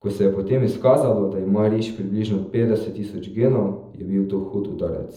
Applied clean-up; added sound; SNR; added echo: none; none; none; reverberation time 0.7 s.